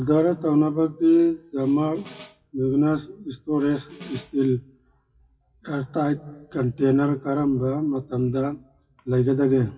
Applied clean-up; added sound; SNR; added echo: classical method WPE with log-MMSE.